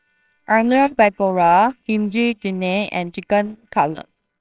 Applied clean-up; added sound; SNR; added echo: neural separator model SepFormer WHAMR!.